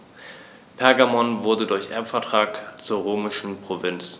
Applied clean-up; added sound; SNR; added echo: none; none; none; none.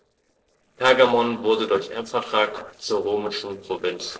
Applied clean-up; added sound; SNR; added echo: neural separator model SepFormer DNS4.